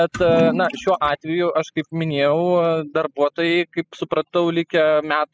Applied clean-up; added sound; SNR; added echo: classical method spectral subtraction.